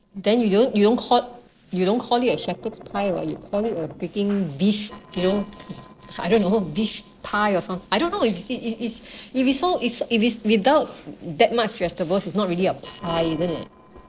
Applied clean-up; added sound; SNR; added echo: neural separator model SepFormer DNS4.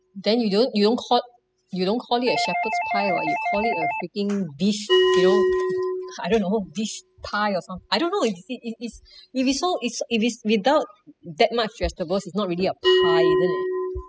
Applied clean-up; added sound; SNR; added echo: classical method spectral subtraction.